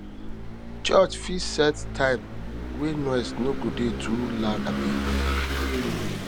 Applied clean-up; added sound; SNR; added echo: none; Engine / Vehicle; 2 dB; none.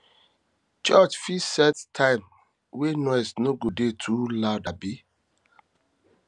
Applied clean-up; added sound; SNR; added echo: none; none; none; none.